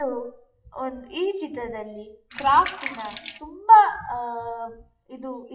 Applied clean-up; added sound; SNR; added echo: classical method WPE with log-MMSE.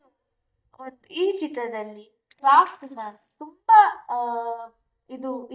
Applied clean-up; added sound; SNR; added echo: neural mask model DeepFilterNet 3.